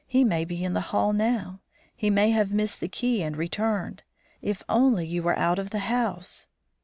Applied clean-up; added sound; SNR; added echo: none; none; none; none.